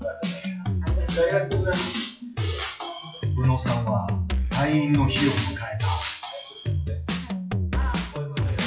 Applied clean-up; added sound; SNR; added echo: classical method WPE with log-MMSE.